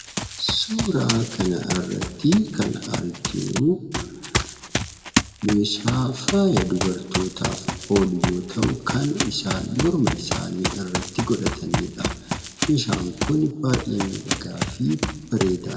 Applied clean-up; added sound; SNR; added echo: none; Run; 4 dB; reverberation time 1.6 s.